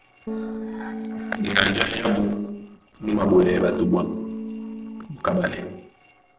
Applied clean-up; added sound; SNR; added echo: neural separator model SepFormer DNS4.